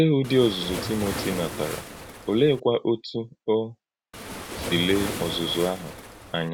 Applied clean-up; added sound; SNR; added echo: none; Waves, surf; 9 dB; none.